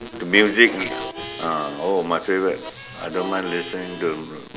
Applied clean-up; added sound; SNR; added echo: none; Harmonica; 14 dB; none.